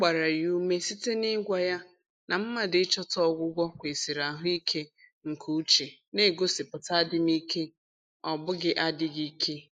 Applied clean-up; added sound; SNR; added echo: neural mask model Resemble Enhance denoiser.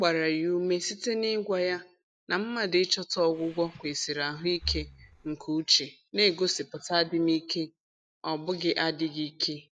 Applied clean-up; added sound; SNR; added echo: neural mask model DeepFilterNet 3.